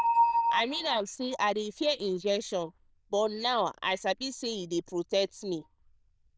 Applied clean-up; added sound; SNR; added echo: neural diffusion model UNIVERSE++.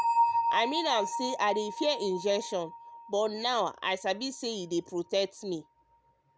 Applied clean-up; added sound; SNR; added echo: none; Bell; 3 dB; none.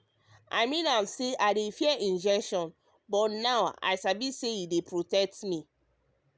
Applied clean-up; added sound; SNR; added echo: none; none; none; none.